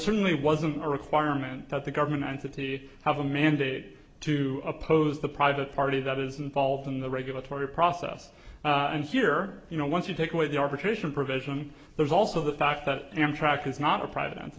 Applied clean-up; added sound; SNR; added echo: none; none; none; none.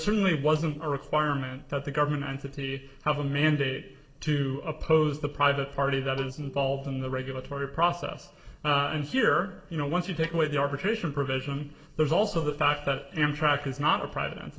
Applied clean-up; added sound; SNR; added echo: neural separator model SepFormer DNS4.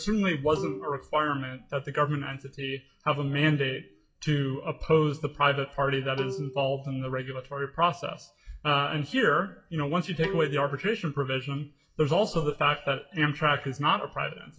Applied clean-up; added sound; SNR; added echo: classical method WPE with log-MMSE.